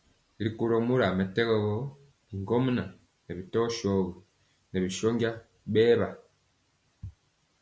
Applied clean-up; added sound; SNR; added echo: none; none; none; none.